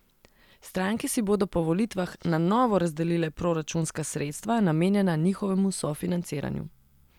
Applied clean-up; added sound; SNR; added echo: none; none; none; none.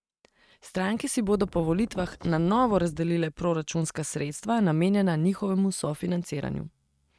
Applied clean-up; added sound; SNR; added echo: neural mask model RNNoise.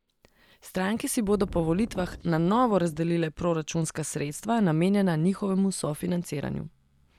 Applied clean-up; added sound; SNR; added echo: neural mask model DeepFilterNet 3.